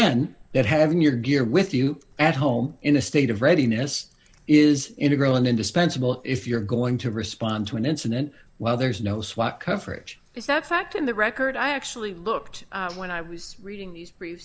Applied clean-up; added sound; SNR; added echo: none; none; none; none.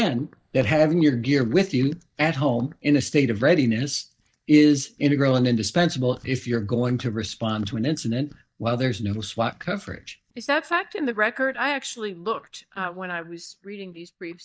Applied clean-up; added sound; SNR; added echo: neural mask model DeepFilterNet 3.